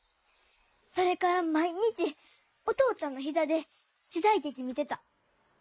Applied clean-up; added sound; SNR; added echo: neural mask model Resemble Enhance denoiser.